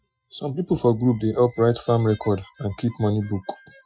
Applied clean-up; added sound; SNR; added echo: classical method Wiener filter.